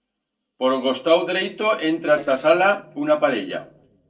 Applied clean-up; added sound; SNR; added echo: neural separator model SepFormer DNS4.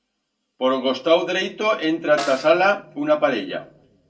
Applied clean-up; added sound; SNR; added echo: none; Snare drum; 14 dB; reverberation time 0.2 s.